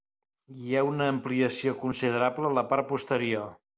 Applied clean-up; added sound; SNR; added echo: none; none; none; none.